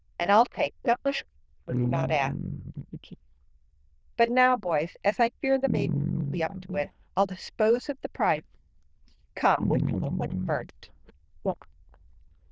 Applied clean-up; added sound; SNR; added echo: neural diffusion model UNIVERSE++.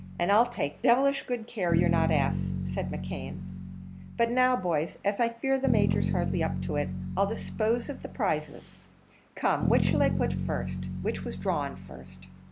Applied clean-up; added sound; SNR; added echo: none; Bass guitar; 2 dB; none.